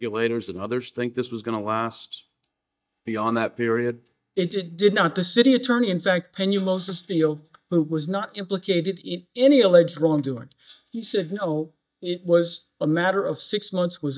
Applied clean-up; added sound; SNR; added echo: neural mask model DeepFilterNet 3.